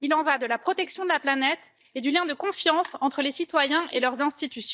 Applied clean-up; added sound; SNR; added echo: neural mask model DeepFilterNet 3.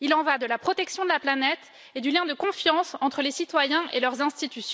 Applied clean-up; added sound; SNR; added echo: none; none; none; none.